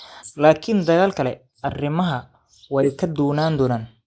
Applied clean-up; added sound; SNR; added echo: neural mask model Resemble Enhance denoiser.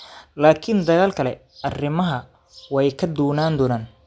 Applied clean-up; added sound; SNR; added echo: none; none; none; none.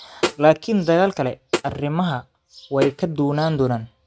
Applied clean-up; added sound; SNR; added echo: neural mask model RNNoise.